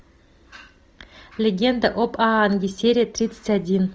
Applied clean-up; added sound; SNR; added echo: none; none; none; none.